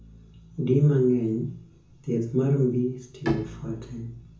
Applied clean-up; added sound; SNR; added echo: none; Bowed string instrument; 15 dB; reverberation time 0.6 s.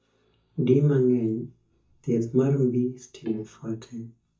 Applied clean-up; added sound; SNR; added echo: neural mask model DeepFilterNet 3.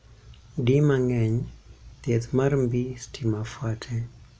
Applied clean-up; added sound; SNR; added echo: none; none; none; none.